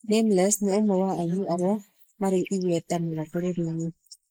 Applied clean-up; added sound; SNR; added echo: neural mask model Resemble Enhance denoiser.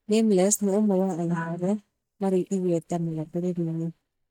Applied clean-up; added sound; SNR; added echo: neural mask model DeepFilterNet 3.